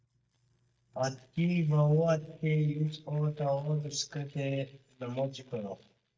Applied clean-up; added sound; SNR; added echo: neural mask model DeepFilterNet 3.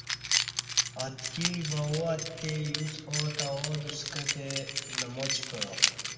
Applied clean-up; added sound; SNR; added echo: none; Keys jangling; -2 dB; reverberation time 2.0 s.